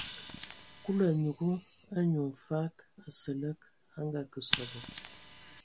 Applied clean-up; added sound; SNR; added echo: none; Scissors; 3 dB; none.